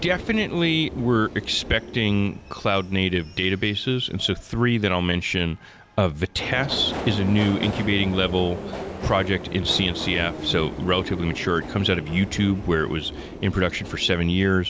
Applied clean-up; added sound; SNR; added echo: none; Subway, metro, underground; 11 dB; none.